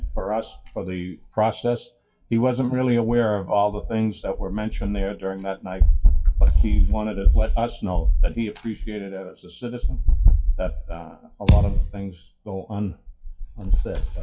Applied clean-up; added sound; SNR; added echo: classical method WPE with log-MMSE.